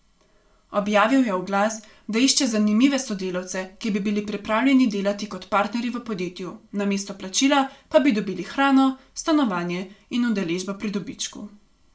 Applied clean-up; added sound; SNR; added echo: none; none; none; reverberation time 0.3 s.